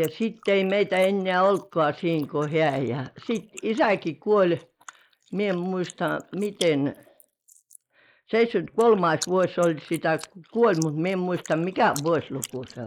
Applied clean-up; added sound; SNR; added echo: neural mask model Resemble Enhance denoiser.